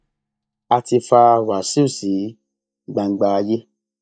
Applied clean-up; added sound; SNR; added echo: neural mask model DeepFilterNet 3.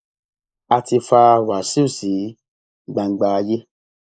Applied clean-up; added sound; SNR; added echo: neural mask model Resemble Enhance denoiser.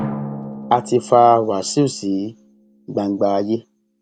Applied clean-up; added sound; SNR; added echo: none; Drum; 14 dB; none.